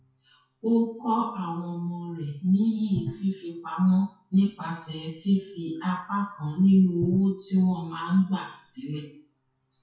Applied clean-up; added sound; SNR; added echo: classical method WPE with log-MMSE.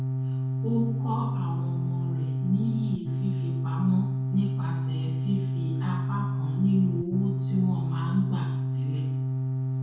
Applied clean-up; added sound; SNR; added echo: none; Organ; -3 dB; reverberation time 0.6 s.